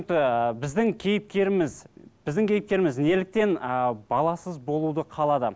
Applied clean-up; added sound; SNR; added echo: none; none; none; none.